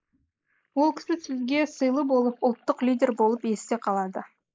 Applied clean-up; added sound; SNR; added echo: neural mask model Resemble Enhance denoiser.